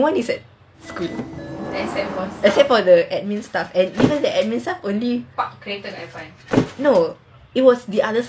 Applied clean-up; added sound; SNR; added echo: none; Thump, thud + Subway, metro, underground / Sliding door; 8 dB; none.